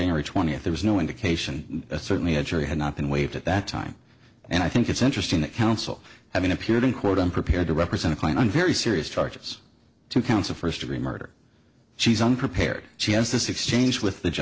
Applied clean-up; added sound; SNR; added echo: neural separator model SepFormer DNS4.